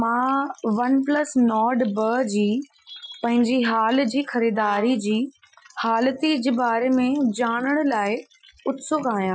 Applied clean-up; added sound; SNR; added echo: classical method Wiener filter.